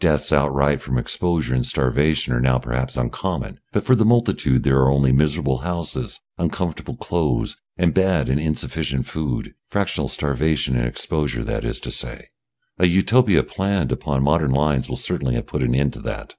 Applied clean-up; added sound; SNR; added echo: none; none; none; none.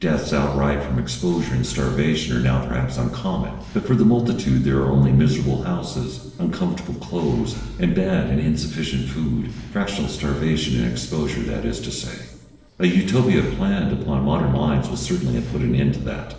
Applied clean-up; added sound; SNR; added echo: neural separator model SepFormer DNS4.